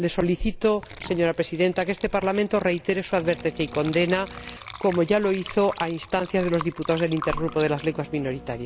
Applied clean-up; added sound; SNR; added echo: none; Printer + Water / Liquid; 16 dB; none.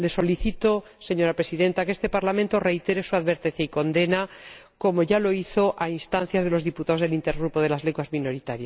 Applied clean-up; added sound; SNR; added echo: none; none; none; none.